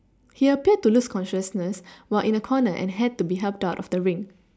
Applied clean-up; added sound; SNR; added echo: none; none; none; none.